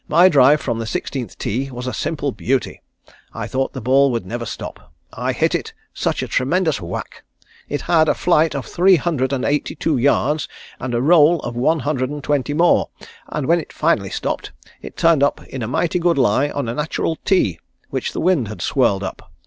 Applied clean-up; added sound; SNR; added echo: none; none; none; none.